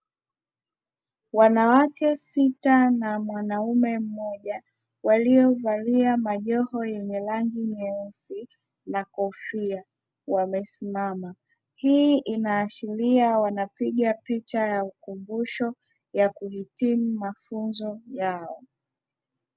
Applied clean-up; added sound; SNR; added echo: none; none; none; none.